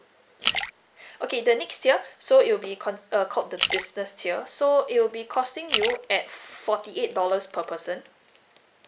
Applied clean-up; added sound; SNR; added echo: none; Splash, splatter; 4 dB; none.